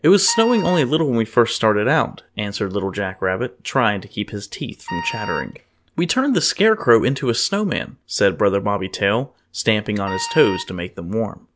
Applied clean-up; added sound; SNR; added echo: none; Wind instrument, woodwind instrument; 12 dB; none.